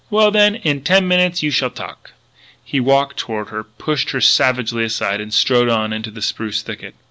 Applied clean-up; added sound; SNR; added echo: none; none; none; none.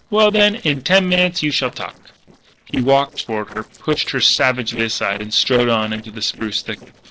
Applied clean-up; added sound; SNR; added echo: neural separator model SepFormer DNS4.